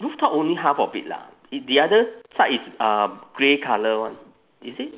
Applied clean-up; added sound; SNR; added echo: none; none; none; none.